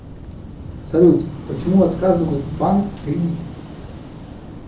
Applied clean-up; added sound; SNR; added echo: none; Waves, surf / Wind; 12 dB; reverberation time 0.7 s.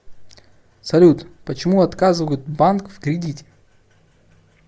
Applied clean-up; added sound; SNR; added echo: none; none; none; none.